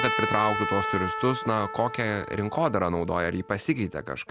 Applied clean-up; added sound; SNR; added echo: none; Trumpet; 5 dB; none.